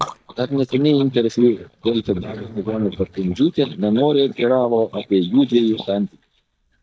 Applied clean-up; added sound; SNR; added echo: neural mask model DeepFilterNet 3.